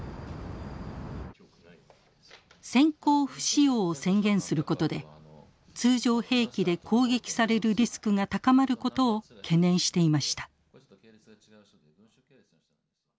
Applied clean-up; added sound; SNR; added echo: none; none; none; none.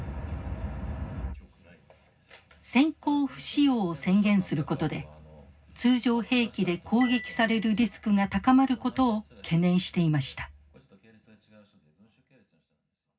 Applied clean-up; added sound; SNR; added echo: none; Glockenspiel; 19 dB; reverberation time 0.4 s.